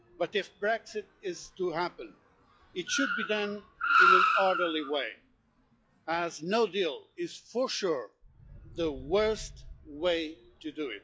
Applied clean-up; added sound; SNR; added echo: classical method log-MMSE.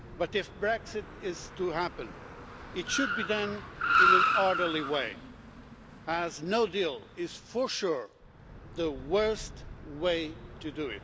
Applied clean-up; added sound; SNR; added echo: none; Car; 1 dB; none.